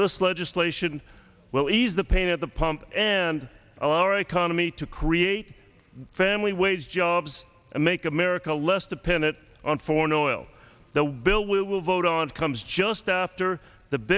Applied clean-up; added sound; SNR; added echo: none; none; none; none.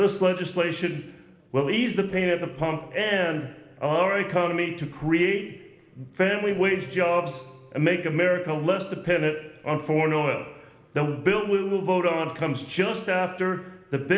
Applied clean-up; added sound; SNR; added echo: neural separator model SepFormer DNS4.